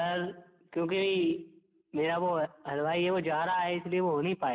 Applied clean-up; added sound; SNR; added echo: none; none; none; none.